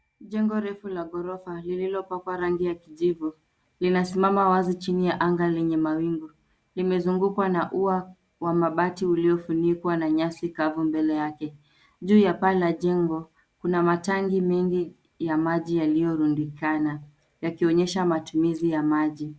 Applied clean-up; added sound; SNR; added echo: none; none; none; none.